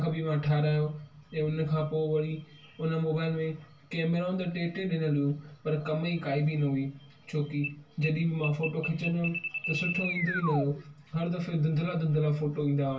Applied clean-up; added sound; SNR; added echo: none; Alarm; 6 dB; reverberation time 0.2 s.